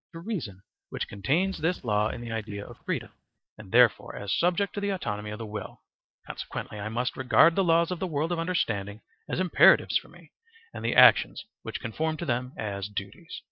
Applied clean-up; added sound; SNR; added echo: neural mask model DeepFilterNet 3.